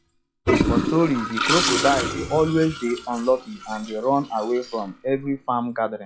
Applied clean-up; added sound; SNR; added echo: classical method log-MMSE.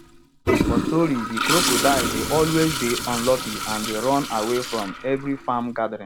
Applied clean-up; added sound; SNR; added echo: none; Toilet flush; 2 dB; none.